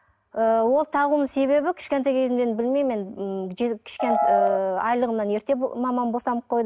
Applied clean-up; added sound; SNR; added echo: none; Piano; -2 dB; none.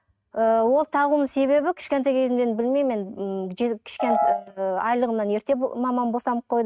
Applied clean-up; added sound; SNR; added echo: neural mask model RNNoise.